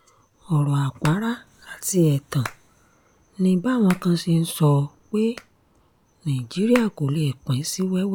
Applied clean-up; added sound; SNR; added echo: none; Hands; 19 dB; none.